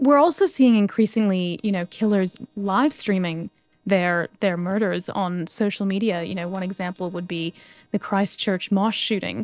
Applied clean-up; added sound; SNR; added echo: neural separator model SepFormer DNS4.